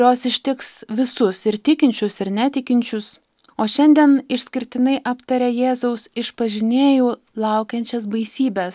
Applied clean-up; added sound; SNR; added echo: none; none; none; none.